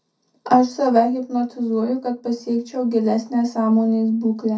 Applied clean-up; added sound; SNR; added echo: none; none; none; reverberation time 0.3 s.